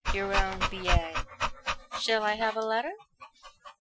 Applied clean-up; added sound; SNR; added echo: classical method Wiener filter.